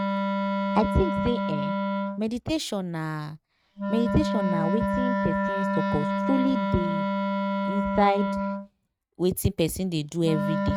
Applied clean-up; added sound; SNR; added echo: neural mask model RNNoise.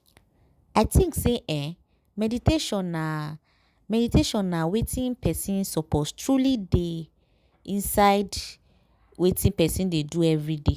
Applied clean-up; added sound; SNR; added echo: none; none; none; none.